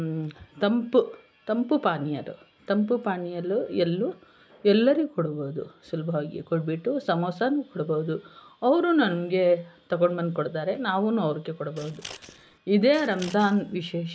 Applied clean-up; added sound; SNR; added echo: none; Scissors; 18 dB; none.